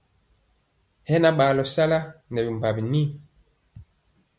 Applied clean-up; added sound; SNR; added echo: none; none; none; none.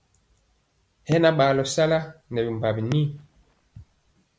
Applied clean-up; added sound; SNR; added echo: none; Fireworks; 17 dB; none.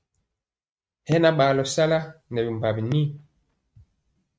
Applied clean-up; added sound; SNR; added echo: neural mask model RNNoise.